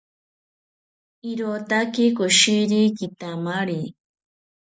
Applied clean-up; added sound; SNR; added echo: none; none; none; none.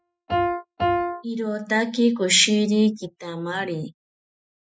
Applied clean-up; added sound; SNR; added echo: classical method Wiener filter.